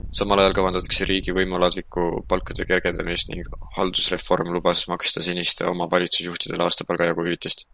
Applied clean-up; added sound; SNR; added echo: none; Engine; 14 dB; none.